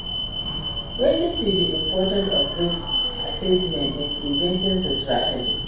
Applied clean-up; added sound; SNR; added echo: none; Alarm; 2 dB; reverberation time 0.7 s.